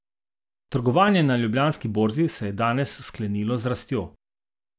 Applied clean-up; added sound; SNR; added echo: none; none; none; none.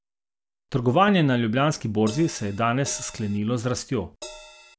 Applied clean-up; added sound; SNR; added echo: none; Crash cymbal; 17 dB; none.